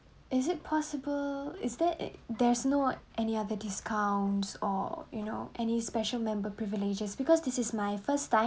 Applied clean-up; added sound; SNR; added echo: none; none; none; none.